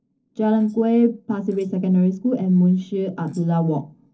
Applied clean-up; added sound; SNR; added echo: neural separator model SepFormer DNS4.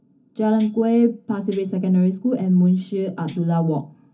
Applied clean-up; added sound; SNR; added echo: none; Tambourine; 18 dB; reverberation time 0.3 s.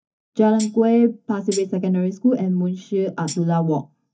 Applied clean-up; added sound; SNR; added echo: neural mask model DeepFilterNet 3.